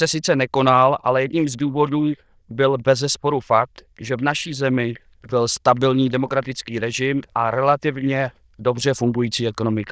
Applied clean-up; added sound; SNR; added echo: neural diffusion model UNIVERSE++.